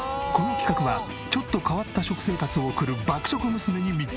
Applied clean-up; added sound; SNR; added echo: none; none; none; none.